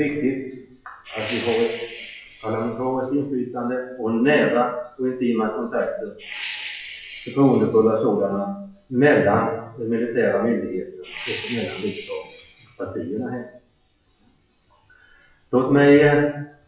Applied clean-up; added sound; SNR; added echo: classical method WPE with log-MMSE.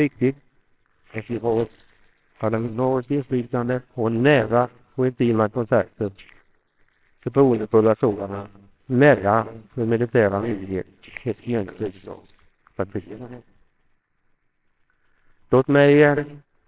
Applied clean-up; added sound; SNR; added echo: neural separator model SepFormer WHAMR!.